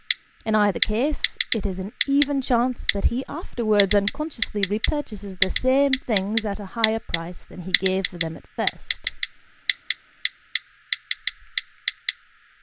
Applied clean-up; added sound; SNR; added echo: none; Typing; 4 dB; none.